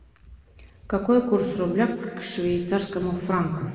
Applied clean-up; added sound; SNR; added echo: none; none; none; reverberation time 2.0 s.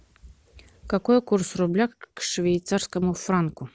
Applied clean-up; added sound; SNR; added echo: none; none; none; none.